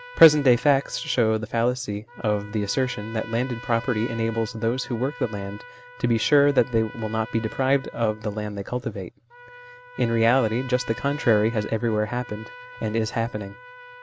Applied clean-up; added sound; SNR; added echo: none; Trumpet; 18 dB; none.